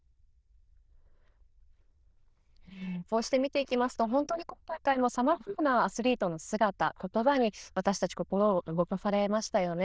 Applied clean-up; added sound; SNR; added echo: neural diffusion model UNIVERSE++.